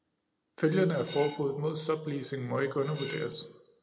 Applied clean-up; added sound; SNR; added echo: none; Cutlery, silverware; 15 dB; none.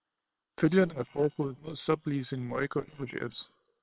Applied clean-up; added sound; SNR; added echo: neural separator model SepFormer WHAM!.